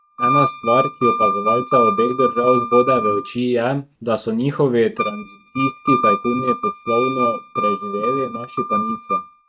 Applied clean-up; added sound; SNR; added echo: neural mask model RNNoise.